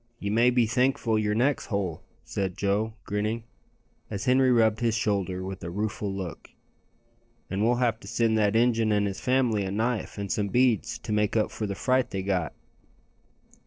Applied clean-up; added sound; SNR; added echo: neural separator model SepFormer DNS4.